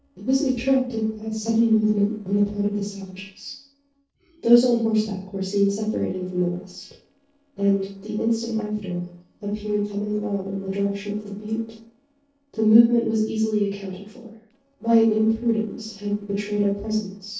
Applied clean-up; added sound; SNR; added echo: neural separator model SepFormer DNS4.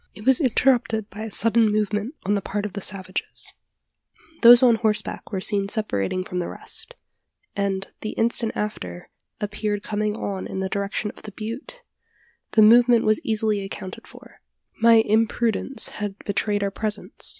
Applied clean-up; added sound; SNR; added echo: none; none; none; none.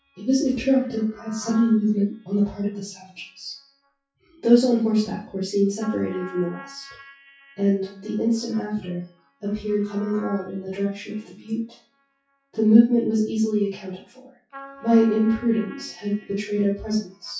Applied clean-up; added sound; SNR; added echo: classical method WPE with log-MMSE.